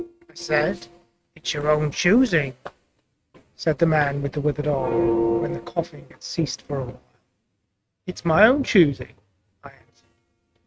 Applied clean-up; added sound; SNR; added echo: neural mask model RNNoise.